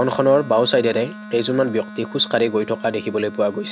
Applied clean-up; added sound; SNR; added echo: none; Wind instrument, woodwind instrument; 16 dB; none.